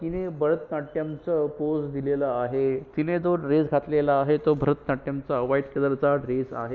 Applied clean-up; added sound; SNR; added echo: none; none; none; none.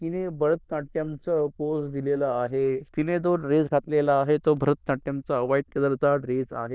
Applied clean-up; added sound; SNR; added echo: neural diffusion model UNIVERSE++.